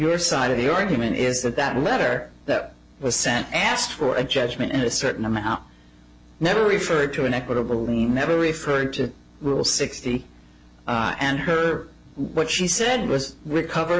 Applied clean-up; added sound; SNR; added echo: none; none; none; none.